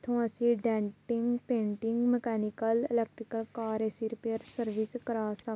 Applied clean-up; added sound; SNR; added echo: none; none; none; none.